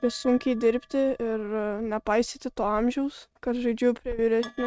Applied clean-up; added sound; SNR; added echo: neural mask model RNNoise.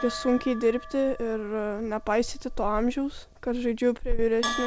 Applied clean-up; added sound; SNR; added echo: none; Bell; 13 dB; none.